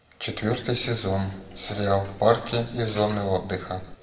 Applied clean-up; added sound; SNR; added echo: none; Liquid; 17 dB; reverberation time 0.8 s.